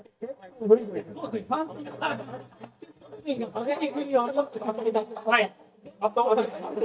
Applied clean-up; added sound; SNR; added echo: neural mask model DeepFilterNet 3.